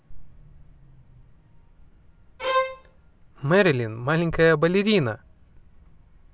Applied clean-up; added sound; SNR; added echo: none; Bowed string instrument; 1 dB; none.